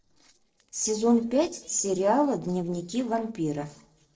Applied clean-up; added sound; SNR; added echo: neural separator model SepFormer DNS4.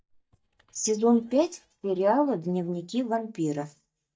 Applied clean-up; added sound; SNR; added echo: neural mask model DeepFilterNet 3.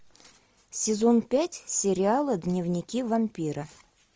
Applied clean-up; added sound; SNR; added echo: none; none; none; none.